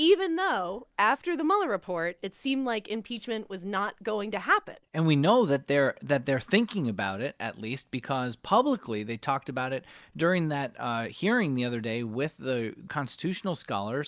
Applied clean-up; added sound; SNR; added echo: neural mask model Resemble Enhance denoiser.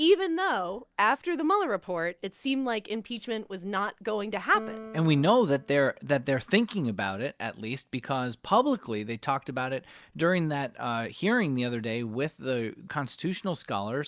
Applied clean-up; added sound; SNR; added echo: neural mask model DeepFilterNet 3.